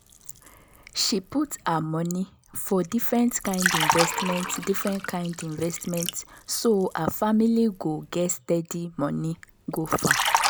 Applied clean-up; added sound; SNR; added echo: none; Liquid; 5 dB; none.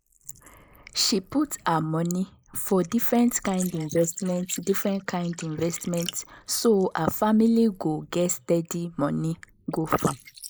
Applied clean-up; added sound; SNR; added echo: neural mask model Resemble Enhance denoiser.